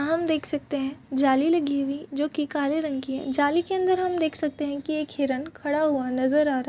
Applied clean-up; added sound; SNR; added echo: none; none; none; none.